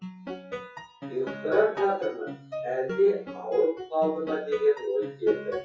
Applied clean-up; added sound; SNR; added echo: classical method WPE with log-MMSE.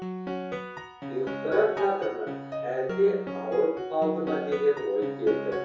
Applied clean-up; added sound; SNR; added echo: none; Piano; 7 dB; reverberation time 0.6 s.